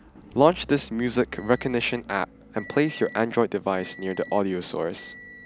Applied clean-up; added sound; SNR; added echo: none; Motor vehicle (road) / Engine; 20 dB; none.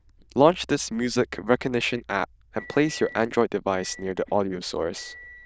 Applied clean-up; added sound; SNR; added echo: neural diffusion model UNIVERSE++.